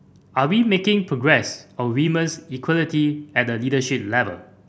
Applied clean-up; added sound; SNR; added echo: none; none; none; none.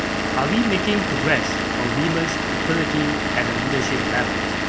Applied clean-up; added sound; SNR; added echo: none; Engine / Vehicle; -2 dB; none.